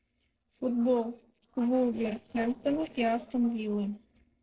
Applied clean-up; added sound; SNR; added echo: neural separator model SepFormer DNS4.